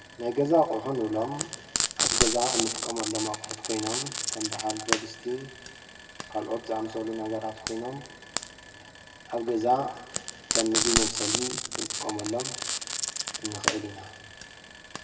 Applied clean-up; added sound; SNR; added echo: none; Frying (food); 0 dB; reverberation time 1.0 s.